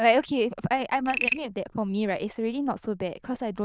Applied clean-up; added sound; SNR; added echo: neural diffusion model UNIVERSE++.